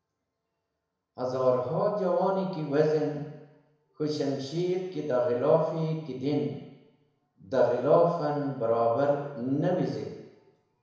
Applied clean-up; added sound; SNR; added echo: none; none; none; reverberation time 1.0 s.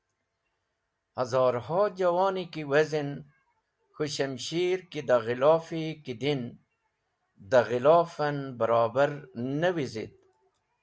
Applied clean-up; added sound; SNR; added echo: none; none; none; none.